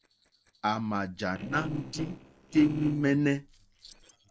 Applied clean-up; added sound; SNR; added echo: neural separator model SepFormer DNS4.